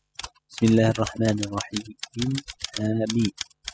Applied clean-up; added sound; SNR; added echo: classical method spectral subtraction.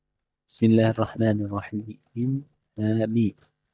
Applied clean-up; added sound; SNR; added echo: neural mask model DeepFilterNet 3.